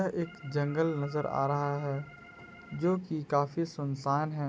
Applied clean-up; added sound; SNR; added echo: none; Organ + Wind instrument, woodwind instrument; 19 dB; none.